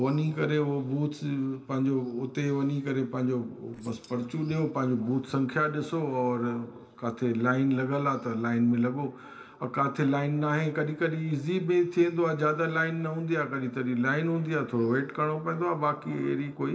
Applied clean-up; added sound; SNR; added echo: neural separator model SepFormer DNS4.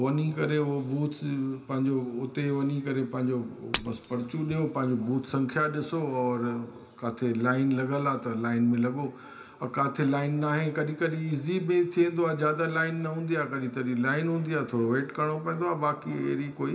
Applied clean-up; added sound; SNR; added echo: none; Shatter; 8 dB; reverberation time 2.7 s.